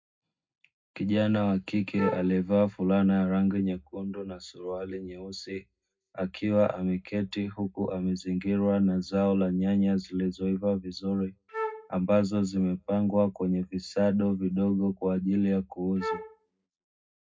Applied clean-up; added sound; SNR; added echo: none; Wind instrument, woodwind instrument; 8 dB; reverberation time 0.3 s.